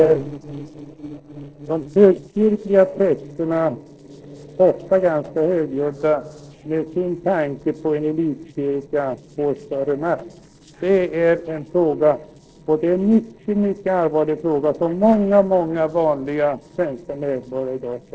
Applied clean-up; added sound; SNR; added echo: neural separator model SepFormer DNS4.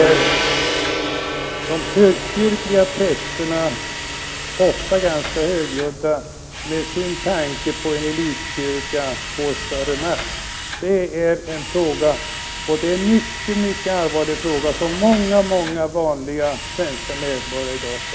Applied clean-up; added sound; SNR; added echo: none; Gong + Drill; 6 dB; none.